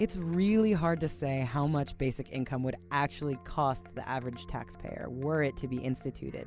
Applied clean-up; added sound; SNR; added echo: none; none; none; none.